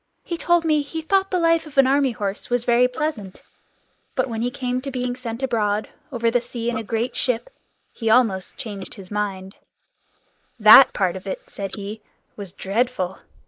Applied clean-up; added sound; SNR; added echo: neural mask model Resemble Enhance denoiser.